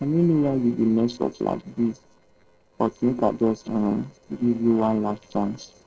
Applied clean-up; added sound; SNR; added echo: neural separator model SepFormer DNS4.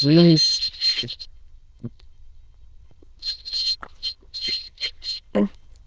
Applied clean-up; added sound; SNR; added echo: neural diffusion model UNIVERSE++.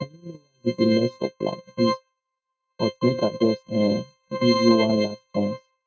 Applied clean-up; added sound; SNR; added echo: neural mask model RNNoise.